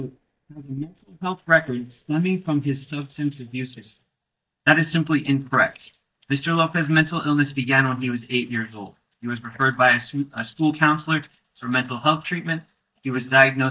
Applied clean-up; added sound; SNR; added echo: neural mask model DeepFilterNet 3.